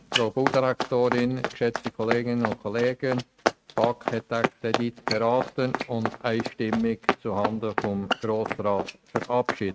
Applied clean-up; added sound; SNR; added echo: neural mask model RNNoise.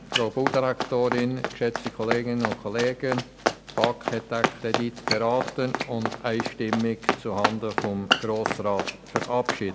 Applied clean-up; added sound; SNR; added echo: none; Run; 3 dB; none.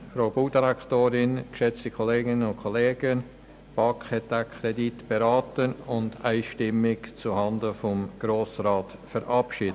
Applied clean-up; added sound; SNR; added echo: none; none; none; none.